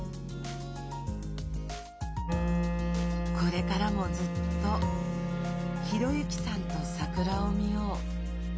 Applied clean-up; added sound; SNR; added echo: none; Wind instrument, woodwind instrument; 2 dB; none.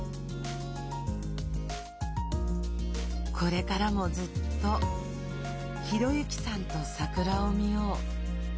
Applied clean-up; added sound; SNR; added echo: none; none; none; none.